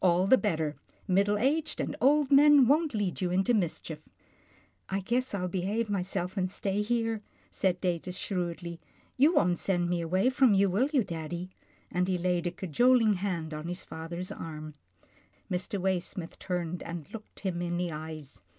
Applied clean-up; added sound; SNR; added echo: none; none; none; none.